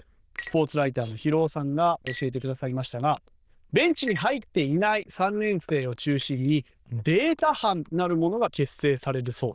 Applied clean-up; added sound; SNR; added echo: neural diffusion model UNIVERSE++.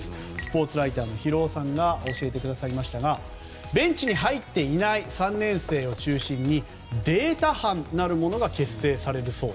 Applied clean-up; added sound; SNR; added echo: none; Chink, clink + Engine / Car; 16 dB; none.